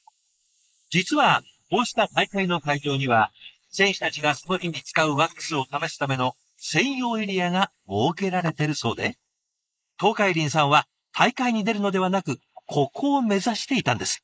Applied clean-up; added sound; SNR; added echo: neural mask model Resemble Enhance denoiser.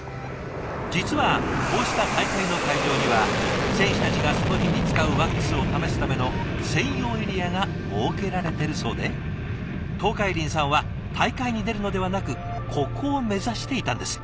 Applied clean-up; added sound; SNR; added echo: none; Fixed-wing aircraft, airplane; 0 dB; none.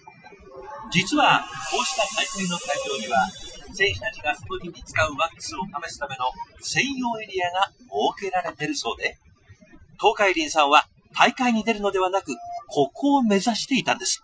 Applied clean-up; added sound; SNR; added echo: classical method Wiener filter.